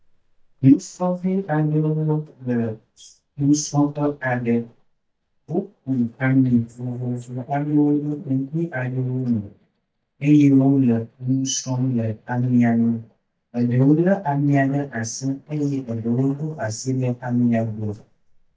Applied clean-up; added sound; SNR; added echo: neural mask model DeepFilterNet 3.